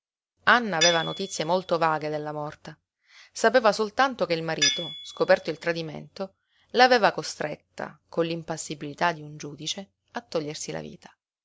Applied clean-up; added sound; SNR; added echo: none; Tools; 8 dB; none.